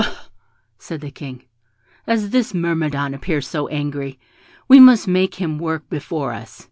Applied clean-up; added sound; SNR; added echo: none; none; none; none.